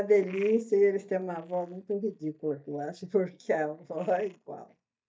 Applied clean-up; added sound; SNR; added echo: neural mask model DeepFilterNet 3.